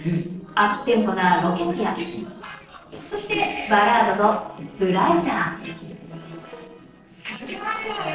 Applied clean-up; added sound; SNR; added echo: neural separator model SepFormer DNS4.